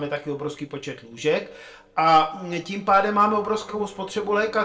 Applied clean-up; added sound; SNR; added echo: neural separator model SepFormer DNS4.